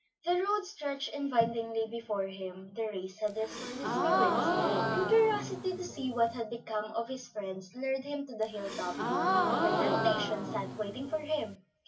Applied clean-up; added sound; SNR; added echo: none; Gasp; -1 dB; reverberation time 0.3 s.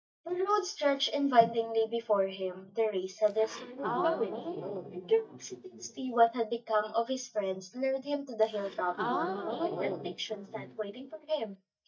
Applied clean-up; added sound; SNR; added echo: neural mask model DeepFilterNet 3.